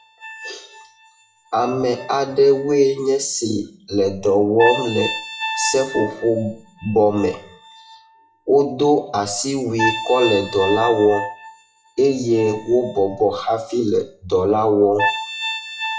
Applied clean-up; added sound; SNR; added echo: classical method WPE with log-MMSE.